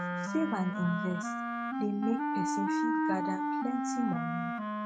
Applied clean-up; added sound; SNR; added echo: neural mask model RNNoise.